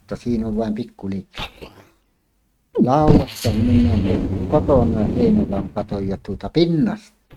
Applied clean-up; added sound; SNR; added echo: neural mask model RNNoise.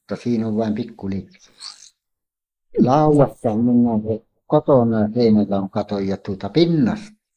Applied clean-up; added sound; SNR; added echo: neural mask model Resemble Enhance denoiser.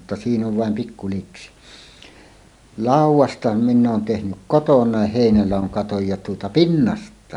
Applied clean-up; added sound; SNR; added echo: none; none; none; none.